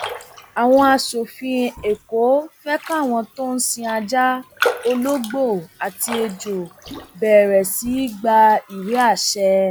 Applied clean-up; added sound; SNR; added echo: none; Raindrop; 14 dB; none.